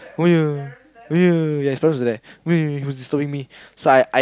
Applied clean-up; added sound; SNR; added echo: none; none; none; none.